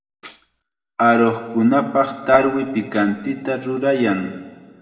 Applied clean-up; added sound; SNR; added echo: none; Tambourine; 13 dB; reverberation time 1.4 s.